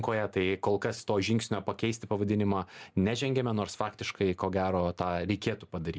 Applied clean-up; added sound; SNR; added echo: none; none; none; none.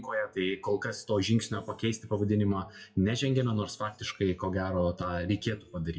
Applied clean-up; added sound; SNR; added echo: classical method WPE with log-MMSE.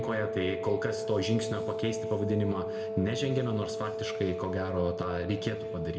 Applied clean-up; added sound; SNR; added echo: none; Wind instrument, woodwind instrument; 3 dB; reverberation time 1.2 s.